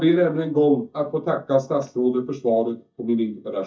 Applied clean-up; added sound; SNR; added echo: neural mask model DeepFilterNet 3.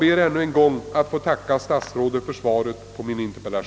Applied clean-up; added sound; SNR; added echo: none; none; none; none.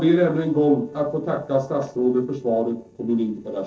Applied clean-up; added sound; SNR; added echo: neural separator model SepFormer DNS4.